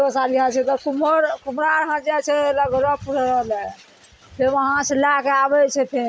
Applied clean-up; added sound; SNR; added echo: none; none; none; none.